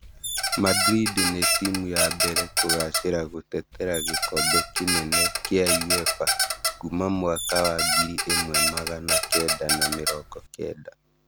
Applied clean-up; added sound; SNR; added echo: none; Squeak; -3 dB; none.